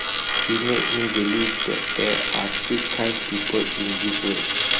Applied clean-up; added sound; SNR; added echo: none; Coin (dropping); -4 dB; none.